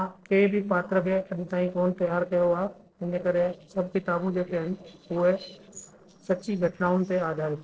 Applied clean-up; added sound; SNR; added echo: neural separator model SepFormer DNS4.